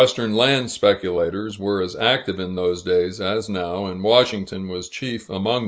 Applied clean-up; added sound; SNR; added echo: none; none; none; none.